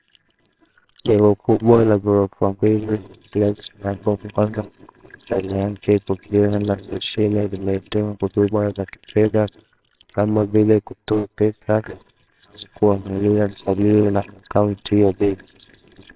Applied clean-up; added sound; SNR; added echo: neural separator model SepFormer WHAMR!.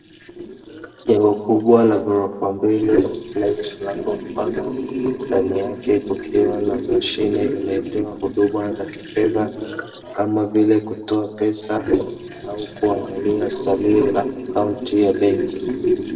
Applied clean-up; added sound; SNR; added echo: neural separator model SepFormer DNS4.